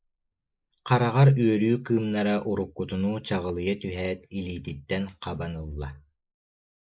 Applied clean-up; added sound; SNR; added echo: neural mask model Resemble Enhance denoiser.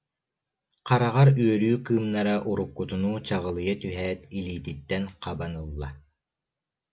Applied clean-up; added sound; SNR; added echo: none; none; none; none.